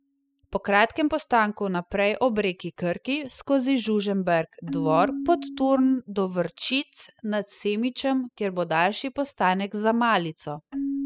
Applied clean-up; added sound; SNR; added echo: classical method spectral subtraction.